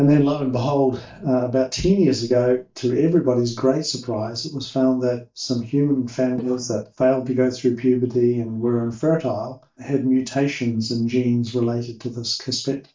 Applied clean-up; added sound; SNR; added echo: neural mask model DeepFilterNet 3.